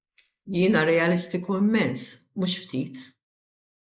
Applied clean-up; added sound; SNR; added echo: neural mask model Resemble Enhance denoiser.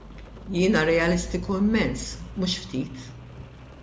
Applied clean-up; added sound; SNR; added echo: none; Rain; 12 dB; none.